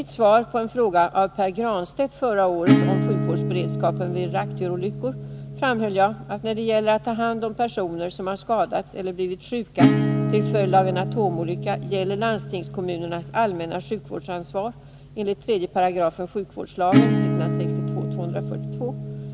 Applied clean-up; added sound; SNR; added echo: none; Acoustic guitar / Strum; 2 dB; none.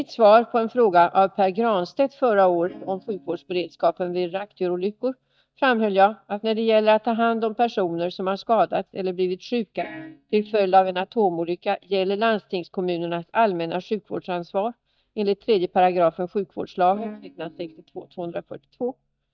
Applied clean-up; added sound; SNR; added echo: neural mask model DeepFilterNet 3.